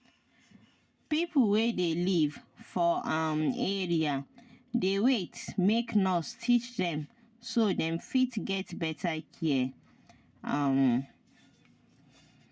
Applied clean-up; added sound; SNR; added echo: none; none; none; none.